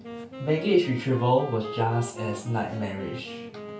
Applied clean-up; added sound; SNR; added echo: none; Wind instrument, woodwind instrument; 12 dB; reverberation time 0.3 s.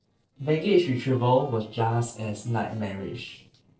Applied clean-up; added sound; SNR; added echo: neural separator model SepFormer DNS4.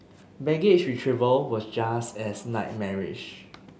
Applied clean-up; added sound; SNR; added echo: none; none; none; none.